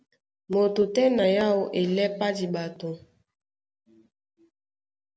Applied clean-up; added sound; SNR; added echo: none; none; none; none.